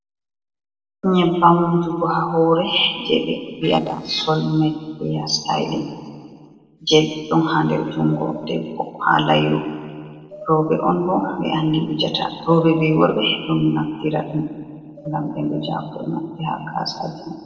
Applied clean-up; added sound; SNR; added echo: neural separator model SepFormer DNS4.